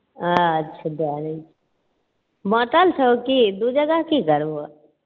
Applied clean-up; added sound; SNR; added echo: none; Fireworks; 16 dB; none.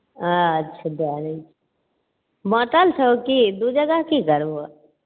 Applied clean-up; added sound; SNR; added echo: none; none; none; none.